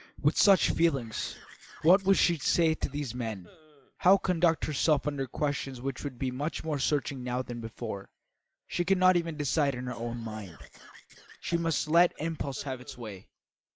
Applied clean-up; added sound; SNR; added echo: neural mask model Resemble Enhance denoiser.